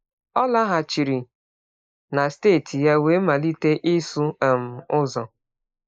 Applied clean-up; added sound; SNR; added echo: neural mask model Resemble Enhance denoiser.